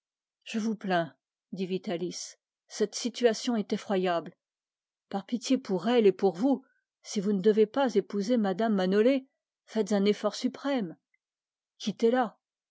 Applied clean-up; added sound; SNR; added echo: none; none; none; none.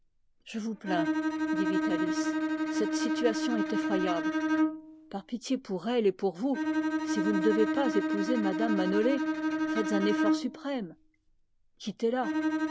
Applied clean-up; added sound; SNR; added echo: none; Bowed string instrument; -2 dB; none.